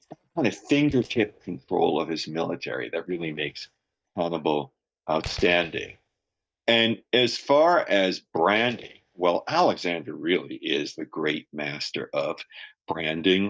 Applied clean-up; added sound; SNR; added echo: neural mask model DeepFilterNet 3.